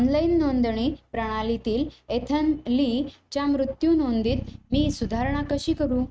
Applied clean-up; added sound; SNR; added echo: neural mask model RNNoise.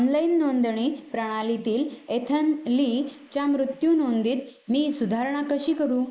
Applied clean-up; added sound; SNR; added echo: neural mask model Resemble Enhance denoiser.